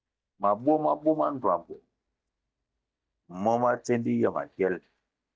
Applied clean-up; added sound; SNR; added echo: neural mask model DeepFilterNet 3.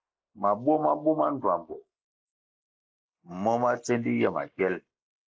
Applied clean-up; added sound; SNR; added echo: neural mask model Resemble Enhance denoiser.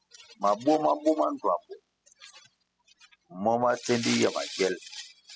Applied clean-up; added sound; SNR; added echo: classical method spectral subtraction.